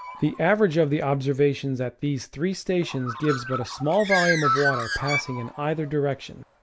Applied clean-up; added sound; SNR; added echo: none; Bird; 7 dB; none.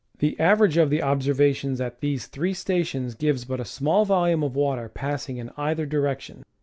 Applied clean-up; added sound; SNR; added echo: none; none; none; none.